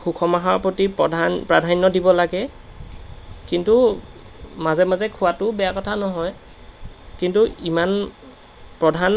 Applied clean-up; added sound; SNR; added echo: none; none; none; none.